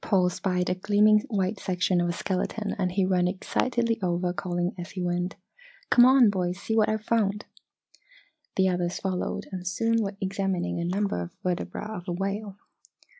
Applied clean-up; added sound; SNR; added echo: none; none; none; none.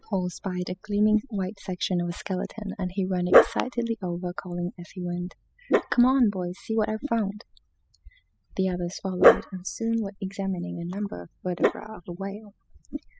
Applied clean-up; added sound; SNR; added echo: classical method spectral subtraction.